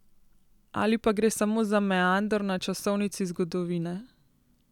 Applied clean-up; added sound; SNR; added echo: none; none; none; none.